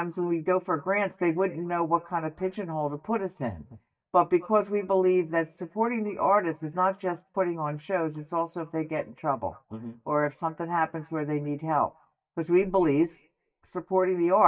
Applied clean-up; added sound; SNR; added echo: neural mask model DeepFilterNet 3.